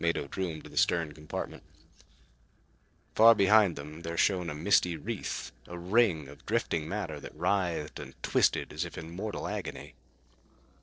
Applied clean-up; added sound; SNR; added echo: neural separator model SepFormer DNS4.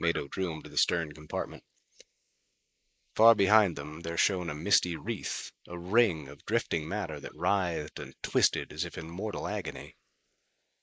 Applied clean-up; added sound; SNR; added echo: neural mask model Resemble Enhance denoiser.